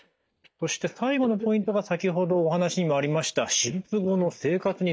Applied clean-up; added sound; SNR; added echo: neural mask model DeepFilterNet 3.